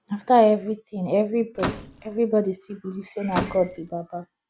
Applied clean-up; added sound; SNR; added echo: none; Slam / Microwave oven; 8 dB; none.